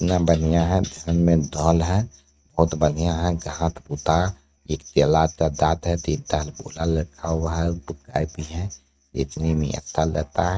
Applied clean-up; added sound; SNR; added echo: neural mask model RNNoise.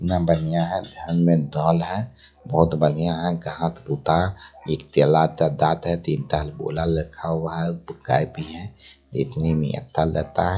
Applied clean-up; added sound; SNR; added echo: classical method log-MMSE.